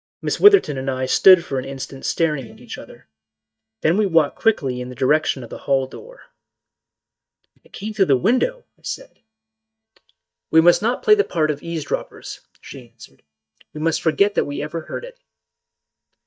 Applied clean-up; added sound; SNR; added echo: neural mask model DeepFilterNet 3.